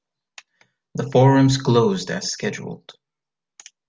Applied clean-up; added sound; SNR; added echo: none; none; none; none.